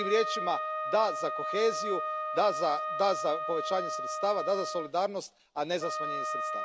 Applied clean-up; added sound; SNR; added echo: none; Wind instrument, woodwind instrument; 3 dB; none.